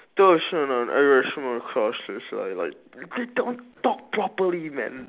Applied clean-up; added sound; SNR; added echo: none; none; none; none.